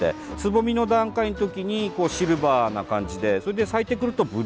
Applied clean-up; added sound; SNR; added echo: none; none; none; none.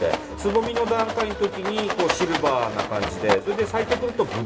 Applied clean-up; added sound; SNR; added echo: none; Rattle; 5 dB; reverberation time 2.2 s.